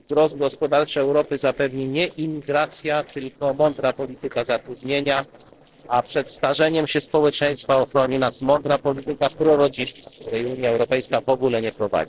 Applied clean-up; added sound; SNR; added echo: neural separator model SepFormer DNS4.